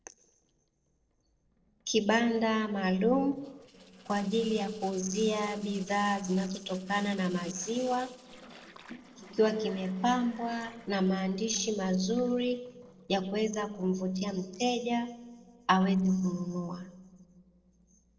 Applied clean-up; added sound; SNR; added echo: neural separator model SepFormer DNS4.